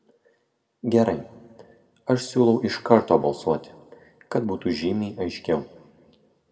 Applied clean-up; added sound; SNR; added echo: none; none; none; reverberation time 1.0 s.